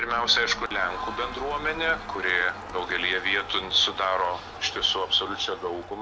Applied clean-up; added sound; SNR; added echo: none; Crowd; 12 dB; none.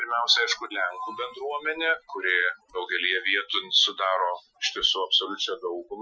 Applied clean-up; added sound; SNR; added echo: classical method Wiener filter.